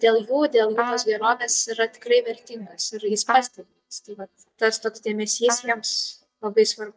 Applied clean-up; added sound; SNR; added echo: neural mask model DeepFilterNet 3.